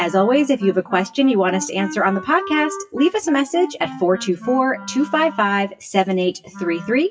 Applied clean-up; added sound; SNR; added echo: classical method WPE with log-MMSE.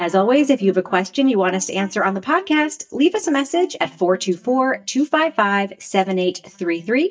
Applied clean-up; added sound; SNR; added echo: neural mask model DeepFilterNet 3.